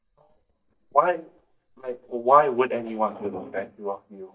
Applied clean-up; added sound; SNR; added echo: neural mask model DeepFilterNet 3.